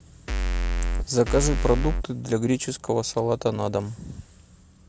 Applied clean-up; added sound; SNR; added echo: none; Bass drum / Keyboard (musical); -2 dB; none.